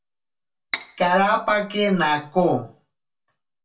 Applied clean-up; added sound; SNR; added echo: none; Cutlery, silverware; 10 dB; reverberation time 0.2 s.